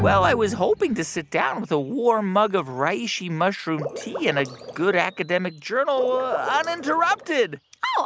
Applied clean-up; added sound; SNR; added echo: none; Water / Liquid; 12 dB; none.